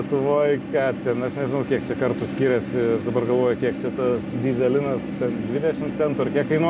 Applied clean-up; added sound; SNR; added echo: none; none; none; none.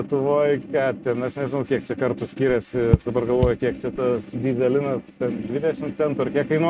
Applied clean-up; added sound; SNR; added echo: neural mask model RNNoise.